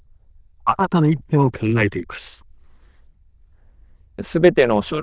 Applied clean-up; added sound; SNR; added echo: neural diffusion model UNIVERSE++.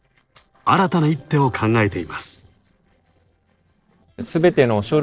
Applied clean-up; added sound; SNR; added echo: neural separator model SepFormer DNS4.